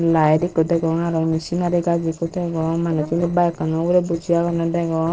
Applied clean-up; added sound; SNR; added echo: neural separator model SepFormer DNS4.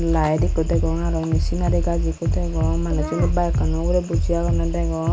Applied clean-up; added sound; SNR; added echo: none; Bass drum; -3 dB; reverberation time 1.1 s.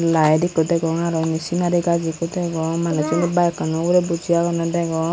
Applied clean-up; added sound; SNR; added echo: none; none; none; none.